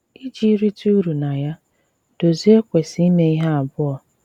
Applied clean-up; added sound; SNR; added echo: none; none; none; none.